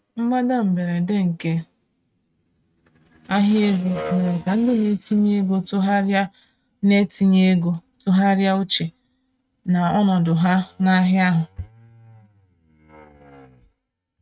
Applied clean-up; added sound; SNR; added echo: neural mask model RNNoise.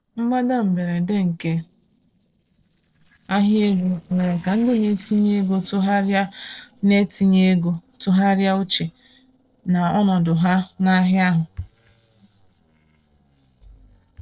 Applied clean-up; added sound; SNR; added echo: neural separator model SepFormer DNS4.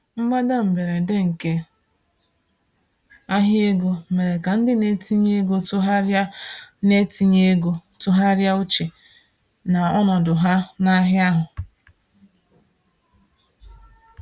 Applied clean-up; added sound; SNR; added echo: none; none; none; none.